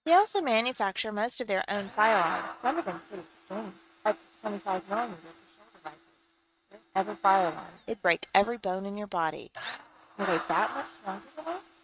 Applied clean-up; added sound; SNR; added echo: neural mask model RNNoise.